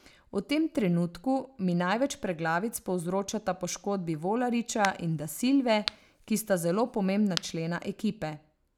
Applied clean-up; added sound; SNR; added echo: none; Crack; 13 dB; none.